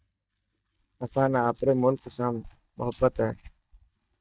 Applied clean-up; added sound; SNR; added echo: neural mask model DeepFilterNet 3.